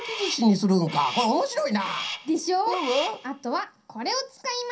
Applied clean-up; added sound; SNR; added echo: none; Crow; 12 dB; reverberation time 0.3 s.